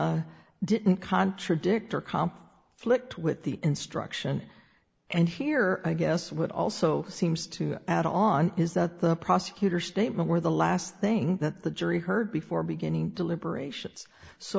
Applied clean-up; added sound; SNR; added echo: none; none; none; none.